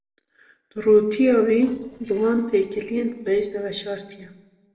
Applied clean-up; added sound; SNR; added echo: neural separator model SepFormer DNS4.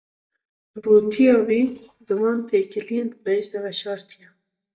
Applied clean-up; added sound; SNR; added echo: neural mask model DeepFilterNet 3.